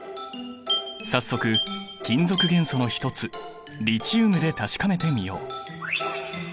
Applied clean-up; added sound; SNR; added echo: none; none; none; none.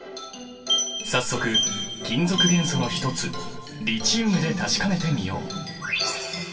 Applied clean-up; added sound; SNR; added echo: none; none; none; reverberation time 2.4 s.